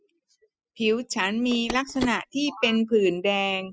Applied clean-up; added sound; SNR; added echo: classical method spectral subtraction.